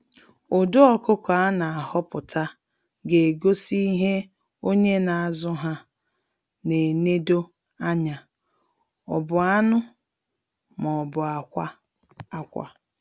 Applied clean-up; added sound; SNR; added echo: none; none; none; none.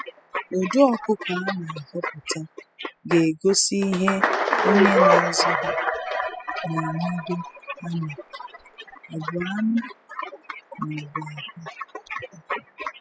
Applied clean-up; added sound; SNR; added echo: classical method spectral subtraction.